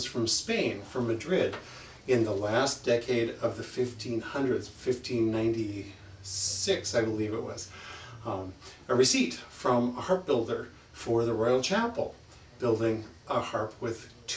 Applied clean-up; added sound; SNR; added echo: none; none; none; none.